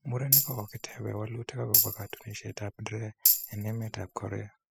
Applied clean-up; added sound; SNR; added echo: classical method spectral subtraction.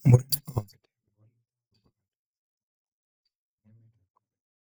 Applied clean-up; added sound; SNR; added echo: neural mask model DeepFilterNet 3.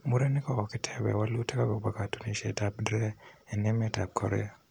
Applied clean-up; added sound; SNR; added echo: none; none; none; none.